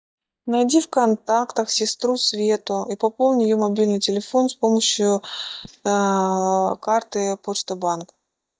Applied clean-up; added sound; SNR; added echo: neural mask model DeepFilterNet 3.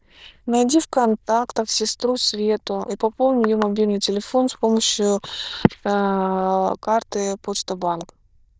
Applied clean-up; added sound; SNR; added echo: neural diffusion model UNIVERSE++.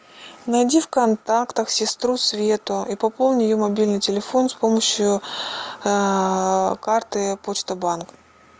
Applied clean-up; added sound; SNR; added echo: none; none; none; none.